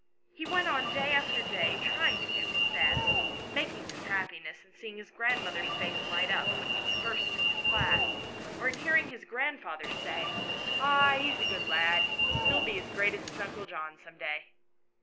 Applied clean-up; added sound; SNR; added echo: none; Alarm; -2 dB; none.